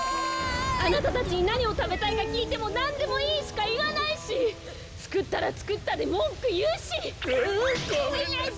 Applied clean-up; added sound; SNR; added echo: none; Meow + Acoustic guitar; 14 dB; none.